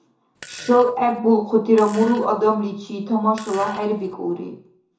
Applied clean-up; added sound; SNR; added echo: none; Fart; 19 dB; reverberation time 0.6 s.